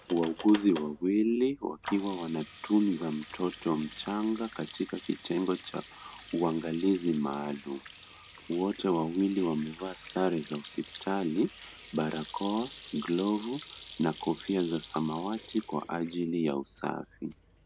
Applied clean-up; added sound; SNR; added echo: none; Sink (filling or washing) / Hands; 14 dB; none.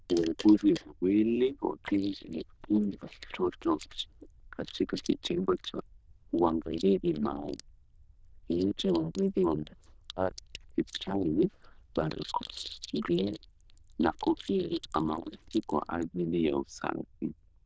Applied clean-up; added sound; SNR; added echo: neural diffusion model UNIVERSE++.